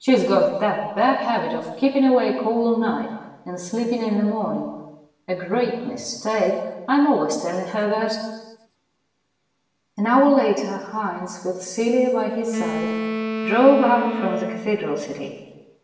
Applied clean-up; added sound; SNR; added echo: none; Wind instrument, woodwind instrument; 6 dB; reverberation time 1.1 s.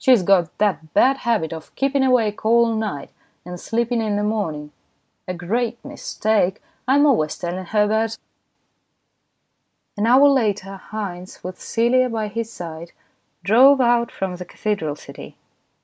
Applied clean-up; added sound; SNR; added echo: none; none; none; none.